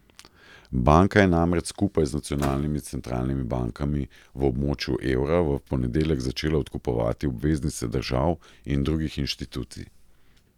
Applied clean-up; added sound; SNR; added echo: none; Slam / Microwave oven; 14 dB; none.